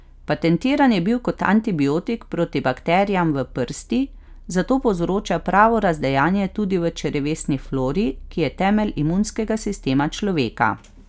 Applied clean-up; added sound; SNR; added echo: none; none; none; none.